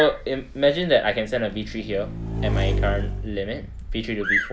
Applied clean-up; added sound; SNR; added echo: none; Bird vocalization, bird call, bird song + Motorcycle / Engine; 3 dB; none.